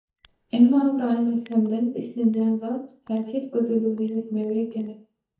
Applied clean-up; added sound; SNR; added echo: neural mask model DeepFilterNet 3.